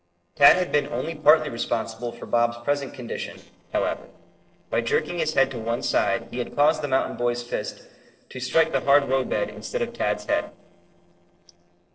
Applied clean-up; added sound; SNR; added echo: neural separator model SepFormer DNS4.